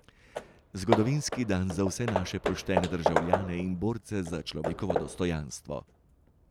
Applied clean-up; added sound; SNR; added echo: none; Hammer / Wood; 2 dB; none.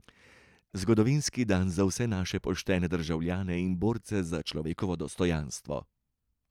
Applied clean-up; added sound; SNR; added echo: none; none; none; none.